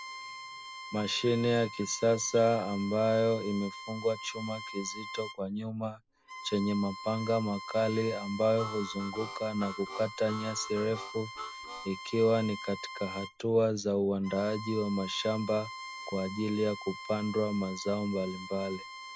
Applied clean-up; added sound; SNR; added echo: none; Bowed string instrument + Harmonica; 12 dB; none.